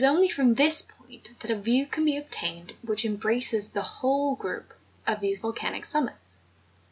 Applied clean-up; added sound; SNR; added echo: none; none; none; none.